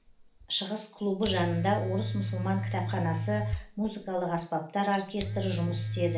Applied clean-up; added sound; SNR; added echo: none; Domestic sounds, home sounds; 4 dB; reverberation time 0.4 s.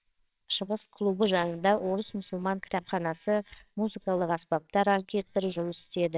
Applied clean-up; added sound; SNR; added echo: neural separator model SepFormer WHAMR!.